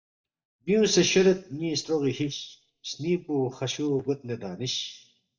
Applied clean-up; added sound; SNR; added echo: neural mask model DeepFilterNet 3.